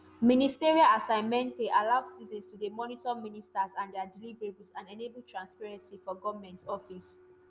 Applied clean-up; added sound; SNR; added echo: none; none; none; none.